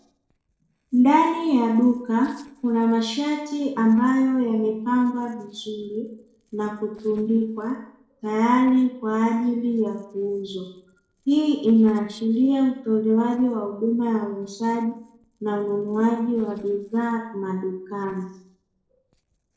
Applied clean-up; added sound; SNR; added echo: neural separator model SepFormer DNS4.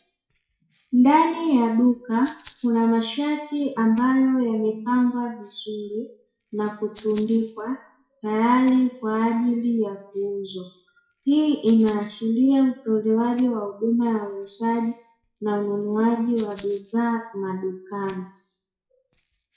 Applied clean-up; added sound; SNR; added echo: classical method WPE with log-MMSE.